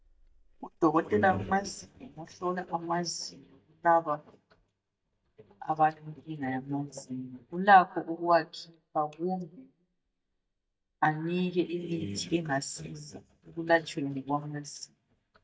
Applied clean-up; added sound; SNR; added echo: neural mask model DeepFilterNet 3.